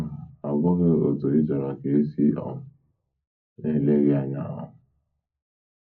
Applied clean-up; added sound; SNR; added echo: none; none; none; reverberation time 0.4 s.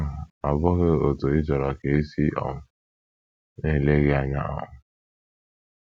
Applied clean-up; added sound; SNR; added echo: none; none; none; none.